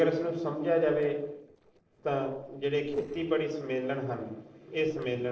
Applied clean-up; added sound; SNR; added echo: neural separator model SepFormer DNS4.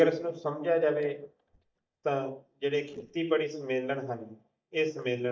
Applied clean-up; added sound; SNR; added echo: neural mask model DeepFilterNet 3.